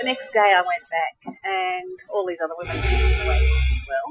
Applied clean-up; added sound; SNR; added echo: classical method Wiener filter.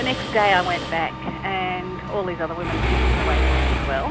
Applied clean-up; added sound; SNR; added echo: none; Mechanisms; -1 dB; none.